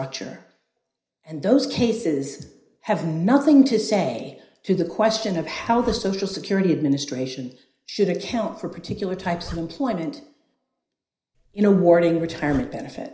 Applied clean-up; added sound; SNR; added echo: none; Zipper (clothing); 20 dB; reverberation time 0.5 s.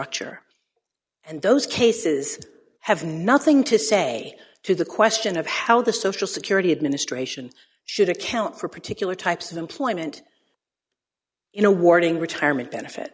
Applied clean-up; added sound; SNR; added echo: none; none; none; none.